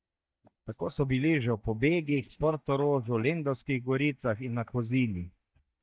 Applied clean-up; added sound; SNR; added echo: neural mask model DeepFilterNet 3.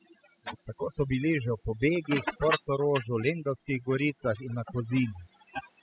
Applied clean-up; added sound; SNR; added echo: classical method spectral subtraction.